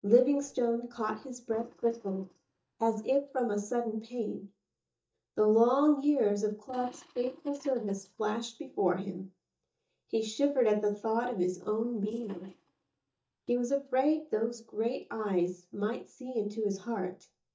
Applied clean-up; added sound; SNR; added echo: neural mask model DeepFilterNet 3.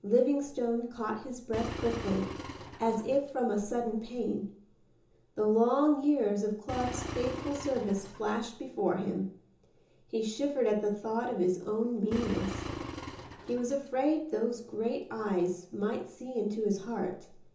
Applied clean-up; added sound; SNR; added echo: none; Engine; 9 dB; reverberation time 0.6 s.